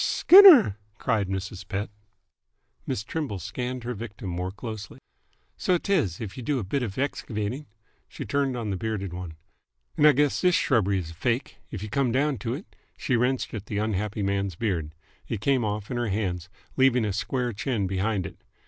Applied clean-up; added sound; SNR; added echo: none; none; none; none.